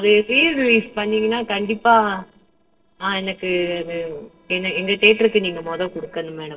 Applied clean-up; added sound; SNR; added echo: neural separator model SepFormer DNS4.